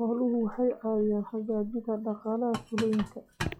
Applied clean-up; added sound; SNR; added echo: classical method log-MMSE.